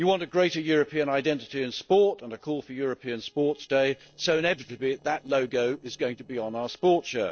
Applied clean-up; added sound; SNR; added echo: neural separator model SepFormer DNS4.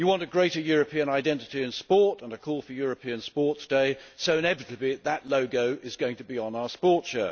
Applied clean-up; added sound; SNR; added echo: none; none; none; none.